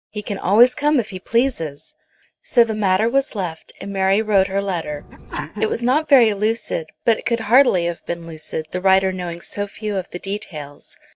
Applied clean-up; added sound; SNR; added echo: neural mask model DeepFilterNet 3.